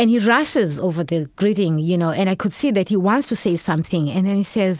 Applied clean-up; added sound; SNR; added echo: none; none; none; none.